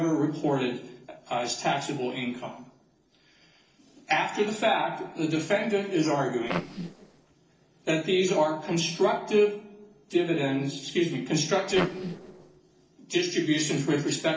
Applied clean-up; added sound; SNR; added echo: neural separator model SepFormer DNS4.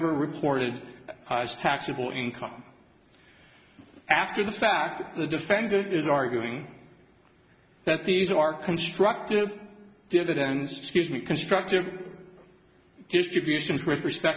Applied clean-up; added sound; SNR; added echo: none; none; none; none.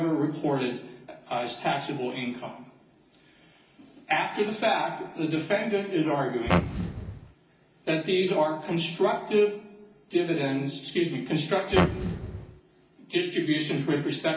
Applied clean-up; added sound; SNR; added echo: none; Fart; 0 dB; reverberation time 0.4 s.